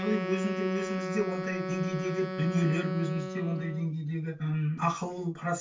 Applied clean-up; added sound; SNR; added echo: none; Wind instrument, woodwind instrument; 5 dB; reverberation time 0.2 s.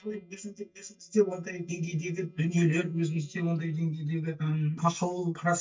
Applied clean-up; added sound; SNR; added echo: neural mask model DeepFilterNet 3.